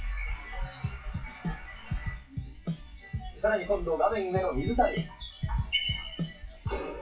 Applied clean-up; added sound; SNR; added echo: classical method WPE with log-MMSE.